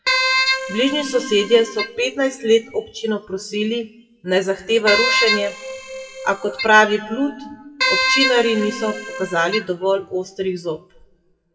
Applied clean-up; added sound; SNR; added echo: classical method WPE with log-MMSE.